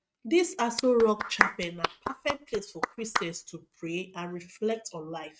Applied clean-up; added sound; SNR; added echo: neural mask model RNNoise.